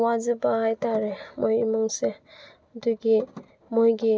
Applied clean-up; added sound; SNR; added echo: none; none; none; none.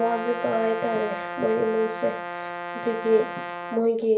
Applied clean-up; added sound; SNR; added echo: none; Brass instrument; 8 dB; reverberation time 0.3 s.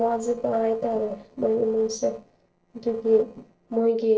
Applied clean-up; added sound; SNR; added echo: neural separator model SepFormer DNS4.